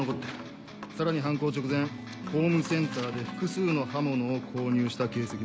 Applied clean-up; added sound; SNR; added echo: none; Electric guitar; 14 dB; none.